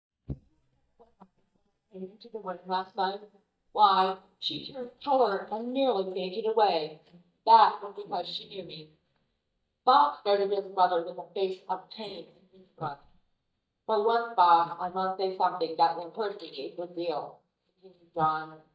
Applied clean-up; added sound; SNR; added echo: neural mask model DeepFilterNet 3.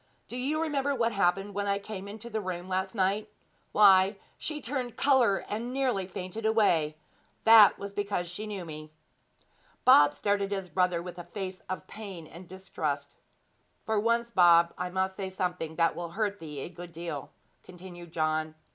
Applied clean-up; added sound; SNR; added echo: none; none; none; none.